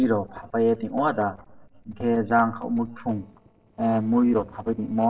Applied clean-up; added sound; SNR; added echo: neural separator model SepFormer DNS4.